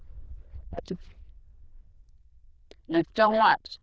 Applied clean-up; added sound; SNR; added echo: neural diffusion model UNIVERSE++.